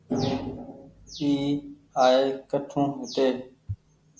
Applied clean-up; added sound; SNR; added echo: none; none; none; none.